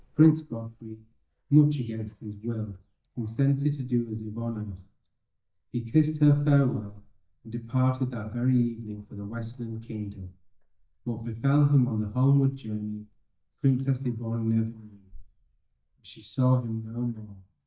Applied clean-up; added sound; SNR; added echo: neural mask model DeepFilterNet 3.